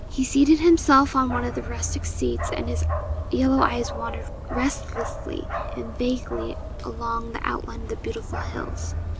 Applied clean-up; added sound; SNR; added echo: none; Bark; 5 dB; none.